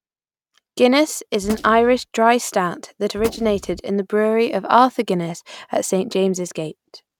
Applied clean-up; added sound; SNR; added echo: neural mask model RNNoise.